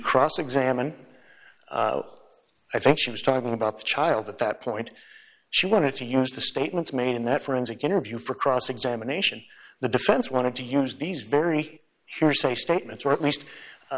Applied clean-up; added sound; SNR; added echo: none; none; none; none.